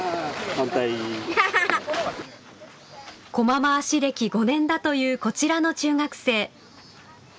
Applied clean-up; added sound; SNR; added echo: none; none; none; none.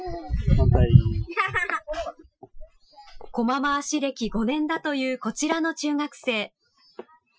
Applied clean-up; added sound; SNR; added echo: classical method Wiener filter.